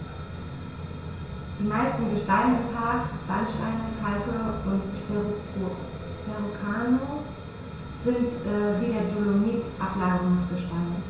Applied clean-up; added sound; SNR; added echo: none; none; none; reverberation time 0.6 s.